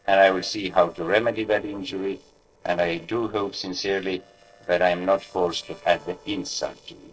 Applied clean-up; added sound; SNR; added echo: neural separator model SepFormer DNS4.